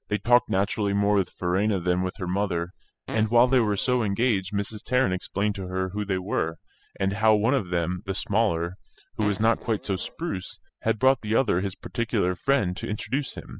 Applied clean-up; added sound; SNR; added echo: classical method spectral subtraction.